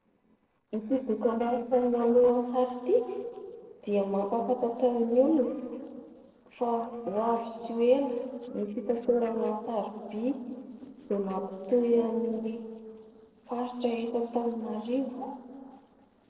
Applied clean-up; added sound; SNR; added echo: neural separator model SepFormer DNS4.